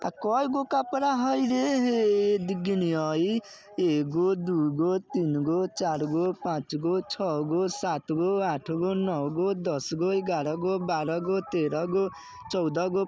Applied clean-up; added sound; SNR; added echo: none; none; none; none.